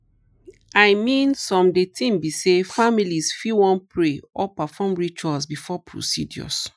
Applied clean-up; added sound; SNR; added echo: classical method Wiener filter.